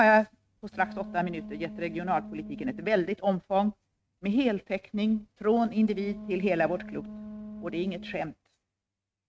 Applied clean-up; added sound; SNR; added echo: neural mask model RNNoise.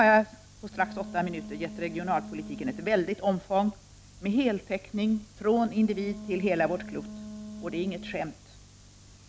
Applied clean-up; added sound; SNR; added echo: none; Wind instrument, woodwind instrument; 13 dB; none.